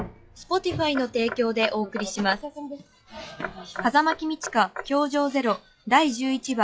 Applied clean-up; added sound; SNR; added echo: classical method log-MMSE.